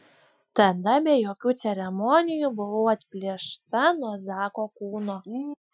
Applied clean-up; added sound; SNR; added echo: classical method Wiener filter.